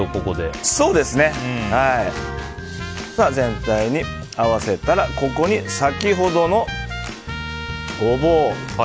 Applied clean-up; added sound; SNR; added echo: none; none; none; none.